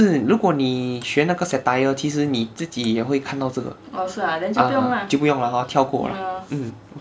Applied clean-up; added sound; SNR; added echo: none; none; none; none.